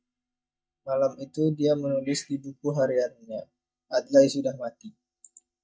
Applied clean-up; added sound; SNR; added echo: neural mask model DeepFilterNet 3.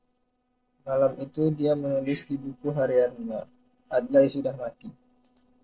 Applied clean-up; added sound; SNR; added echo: neural separator model SepFormer DNS4.